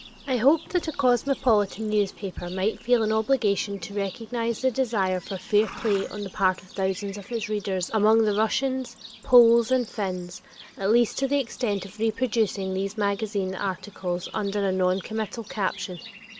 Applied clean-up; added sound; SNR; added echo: none; Livestock, farm animals, working animals; 20 dB; none.